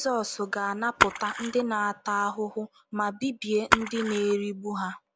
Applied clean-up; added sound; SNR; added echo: none; Splash, splatter; 2 dB; none.